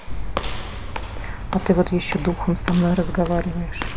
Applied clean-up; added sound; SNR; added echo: none; Walk, footsteps / Slam; 12 dB; none.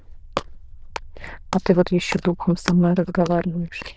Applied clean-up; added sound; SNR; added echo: neural diffusion model UNIVERSE++.